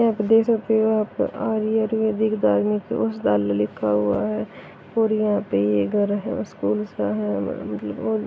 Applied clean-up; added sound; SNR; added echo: none; none; none; none.